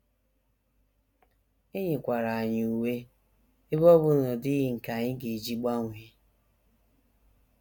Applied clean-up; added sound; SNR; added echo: none; none; none; none.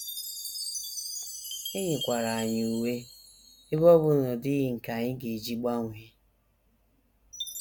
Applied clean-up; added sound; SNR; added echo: none; Chime; 12 dB; none.